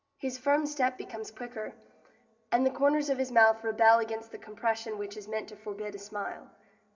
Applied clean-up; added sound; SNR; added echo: none; none; none; reverberation time 0.6 s.